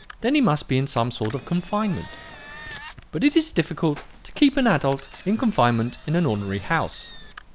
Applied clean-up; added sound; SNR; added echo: none; Engine; 13 dB; none.